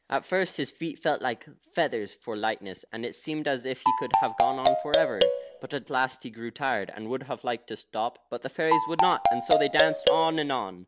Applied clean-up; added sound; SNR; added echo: none; Marimba, xylophone; -5 dB; none.